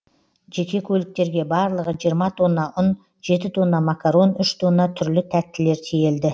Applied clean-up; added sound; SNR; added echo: none; none; none; none.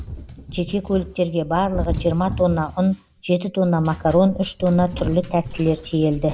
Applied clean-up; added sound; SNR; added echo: none; Cat; 11 dB; none.